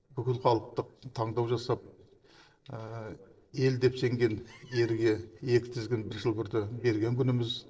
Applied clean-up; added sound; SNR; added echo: neural separator model SepFormer DNS4.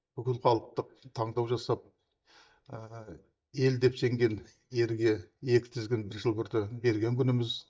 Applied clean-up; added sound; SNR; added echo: neural mask model DeepFilterNet 3.